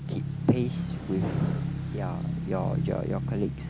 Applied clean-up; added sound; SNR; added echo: none; Motorcycle / Engine; -1 dB; none.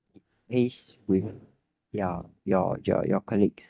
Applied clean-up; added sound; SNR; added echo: neural mask model DeepFilterNet 3.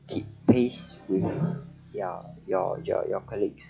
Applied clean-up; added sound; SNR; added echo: classical method log-MMSE.